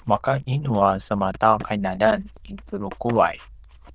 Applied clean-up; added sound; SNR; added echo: neural diffusion model UNIVERSE++.